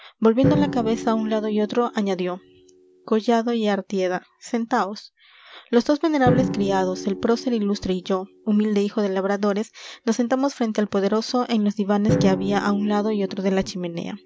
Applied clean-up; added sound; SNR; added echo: none; Drum; 9 dB; none.